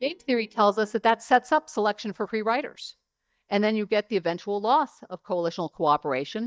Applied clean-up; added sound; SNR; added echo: neural mask model DeepFilterNet 3.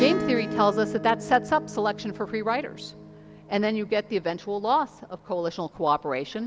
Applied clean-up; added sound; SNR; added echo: none; Acoustic guitar / Strum; 9 dB; none.